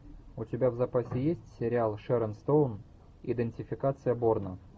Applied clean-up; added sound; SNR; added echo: none; none; none; none.